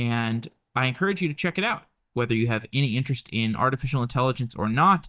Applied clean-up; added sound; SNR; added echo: neural mask model DeepFilterNet 3.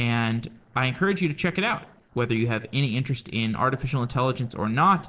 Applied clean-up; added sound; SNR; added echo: neural separator model SepFormer DNS4.